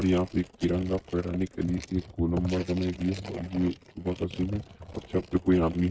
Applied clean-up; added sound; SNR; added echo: neural mask model RNNoise.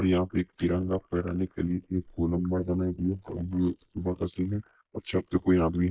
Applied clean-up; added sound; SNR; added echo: neural mask model Resemble Enhance denoiser.